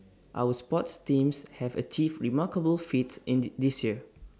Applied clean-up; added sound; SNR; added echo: none; none; none; none.